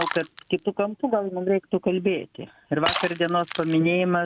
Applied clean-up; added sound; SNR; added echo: none; Shatter; 10 dB; none.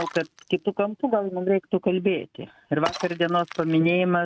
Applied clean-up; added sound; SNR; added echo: neural mask model RNNoise.